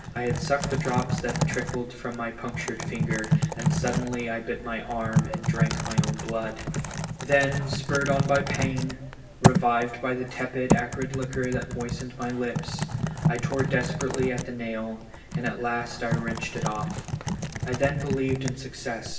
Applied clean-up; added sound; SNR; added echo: none; Typing; 0 dB; reverberation time 0.9 s.